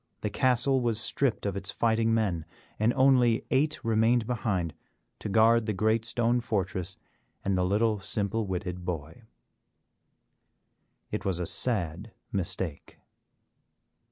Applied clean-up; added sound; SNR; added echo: none; none; none; none.